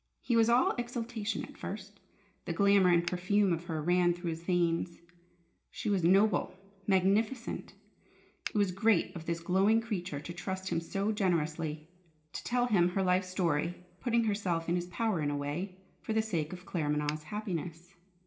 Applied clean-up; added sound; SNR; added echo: none; Finger snapping; 12 dB; reverberation time 0.5 s.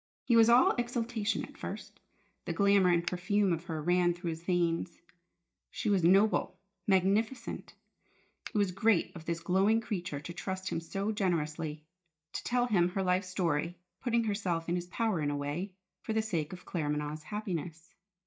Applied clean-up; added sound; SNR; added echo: neural mask model DeepFilterNet 3.